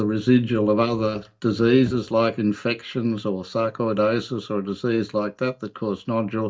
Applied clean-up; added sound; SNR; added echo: neural mask model DeepFilterNet 3.